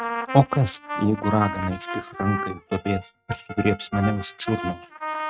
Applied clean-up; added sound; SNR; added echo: neural mask model RNNoise.